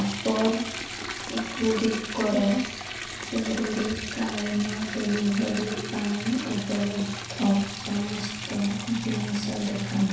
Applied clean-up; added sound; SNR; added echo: none; Liquid; 7 dB; reverberation time 0.7 s.